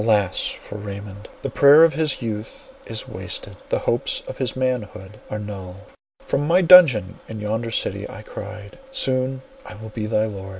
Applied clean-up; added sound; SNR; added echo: none; none; none; none.